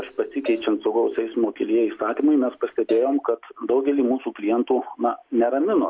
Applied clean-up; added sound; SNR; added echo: none; Cowbell; 20 dB; none.